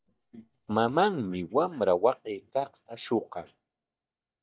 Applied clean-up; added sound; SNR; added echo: neural mask model DeepFilterNet 3.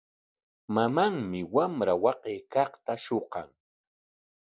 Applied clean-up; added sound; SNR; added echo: none; none; none; none.